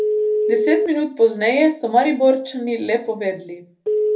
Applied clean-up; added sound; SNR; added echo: none; Telephone; 4 dB; reverberation time 0.3 s.